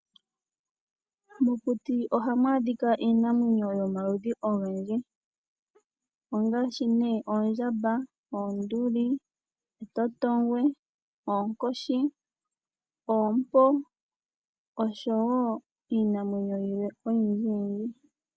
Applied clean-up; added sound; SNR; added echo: none; none; none; none.